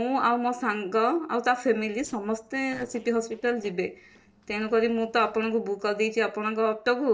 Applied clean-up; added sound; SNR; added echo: neural separator model SepFormer DNS4.